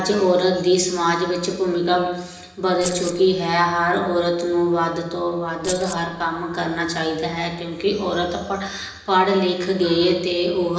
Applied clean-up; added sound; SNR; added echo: none; Keys jangling; 12 dB; reverberation time 1.0 s.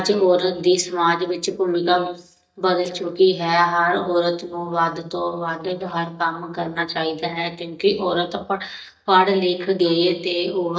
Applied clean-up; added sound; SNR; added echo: neural mask model DeepFilterNet 3.